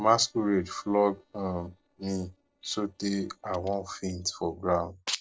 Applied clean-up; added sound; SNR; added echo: neural separator model SepFormer DNS4.